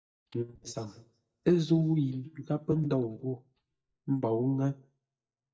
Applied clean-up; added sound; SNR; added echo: neural mask model DeepFilterNet 3.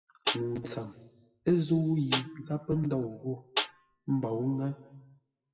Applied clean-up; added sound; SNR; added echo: classical method WPE with log-MMSE.